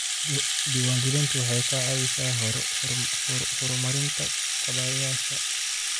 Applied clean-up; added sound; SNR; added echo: none; Rattle (instrument); -4 dB; none.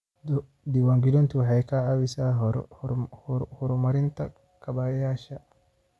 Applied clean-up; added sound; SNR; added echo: none; none; none; none.